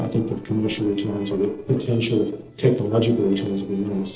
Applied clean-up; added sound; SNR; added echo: neural separator model SepFormer DNS4.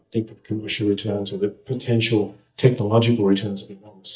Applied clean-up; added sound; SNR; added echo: neural mask model DeepFilterNet 3.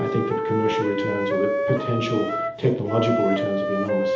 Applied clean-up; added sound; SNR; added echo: none; Wind instrument, woodwind instrument; 1 dB; reverberation time 0.8 s.